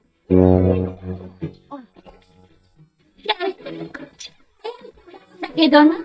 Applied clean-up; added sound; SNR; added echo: neural mask model DeepFilterNet 3.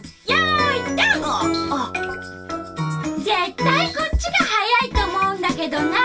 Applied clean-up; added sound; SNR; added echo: none; Keyboard (musical); 13 dB; reverberation time 0.2 s.